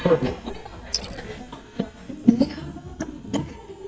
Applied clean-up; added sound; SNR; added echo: neural mask model DeepFilterNet 3.